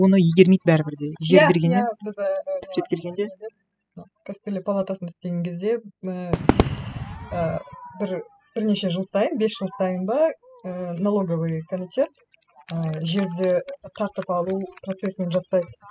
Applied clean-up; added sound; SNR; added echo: classical method spectral subtraction.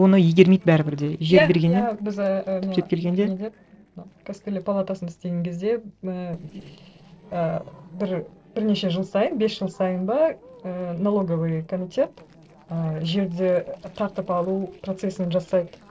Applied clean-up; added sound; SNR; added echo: neural separator model SepFormer DNS4.